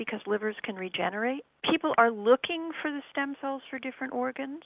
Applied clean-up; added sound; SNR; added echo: none; none; none; none.